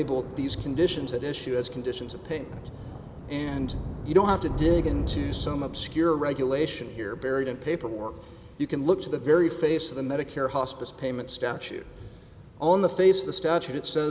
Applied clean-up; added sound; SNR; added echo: none; Thunder / Rain; 11 dB; none.